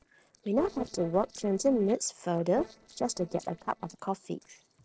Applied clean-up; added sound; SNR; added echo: neural separator model SepFormer DNS4.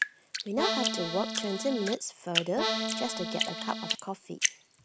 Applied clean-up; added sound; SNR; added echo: none; Accordion + Drip; -1 dB; none.